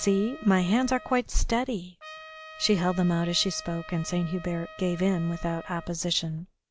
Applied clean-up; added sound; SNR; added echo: none; Trumpet; 19 dB; none.